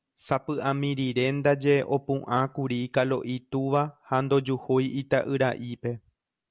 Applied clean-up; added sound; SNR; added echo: none; none; none; none.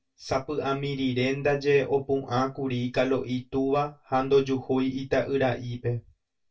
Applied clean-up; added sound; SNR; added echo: none; none; none; reverberation time 0.2 s.